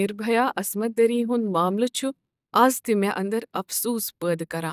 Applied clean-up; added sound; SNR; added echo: neural mask model DeepFilterNet 3.